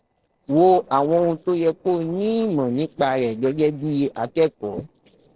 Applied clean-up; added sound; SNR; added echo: neural separator model SepFormer DNS4.